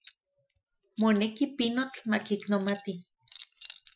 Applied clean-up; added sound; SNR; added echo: classical method Wiener filter.